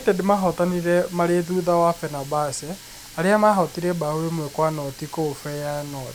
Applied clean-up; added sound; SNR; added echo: none; Water tap, faucet; 19 dB; none.